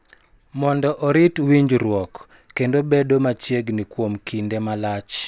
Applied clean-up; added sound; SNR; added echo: none; none; none; none.